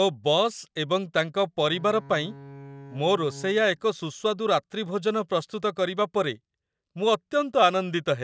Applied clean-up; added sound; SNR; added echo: none; Bowed string instrument; 20 dB; none.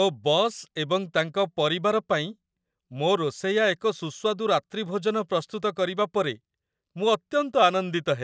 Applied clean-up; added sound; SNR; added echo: none; none; none; none.